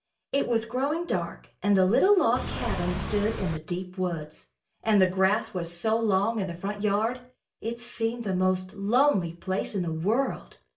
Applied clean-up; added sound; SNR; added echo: none; Engine / Car; 5 dB; reverberation time 0.3 s.